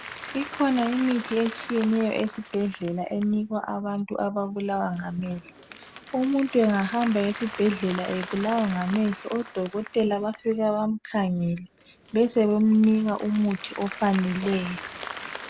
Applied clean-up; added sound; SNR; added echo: none; Applause; 15 dB; none.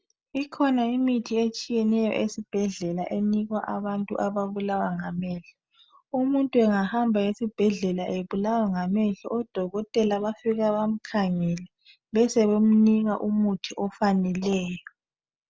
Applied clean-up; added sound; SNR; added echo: none; none; none; none.